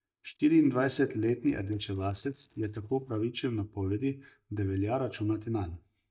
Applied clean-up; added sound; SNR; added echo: neural mask model DeepFilterNet 3.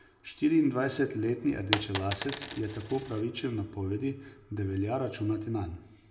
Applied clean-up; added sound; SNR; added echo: none; Coin (dropping); 2 dB; reverberation time 0.5 s.